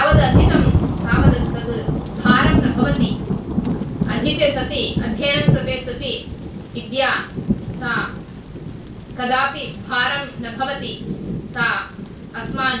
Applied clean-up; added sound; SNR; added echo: none; Thunder / Rain; -3 dB; reverberation time 0.2 s.